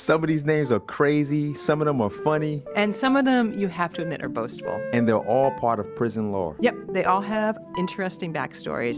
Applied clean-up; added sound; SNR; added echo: none; Wind instrument, woodwind instrument; 17 dB; none.